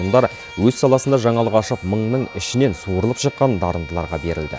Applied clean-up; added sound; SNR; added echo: none; Bowed string instrument; 19 dB; none.